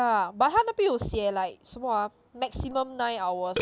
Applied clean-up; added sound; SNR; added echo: none; Burping, eructation; 14 dB; none.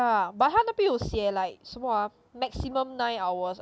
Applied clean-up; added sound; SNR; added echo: none; none; none; none.